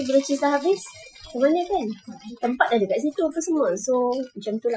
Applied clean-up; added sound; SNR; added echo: classical method Wiener filter.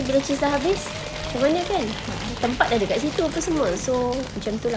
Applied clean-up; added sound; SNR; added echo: none; Applause / Crowd / Cheering; 10 dB; none.